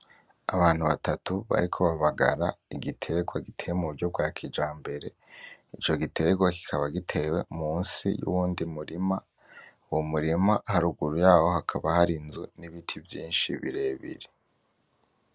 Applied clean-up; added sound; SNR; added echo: none; none; none; none.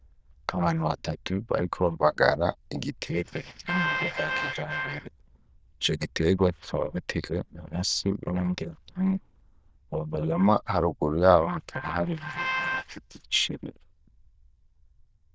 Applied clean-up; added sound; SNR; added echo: neural diffusion model UNIVERSE++.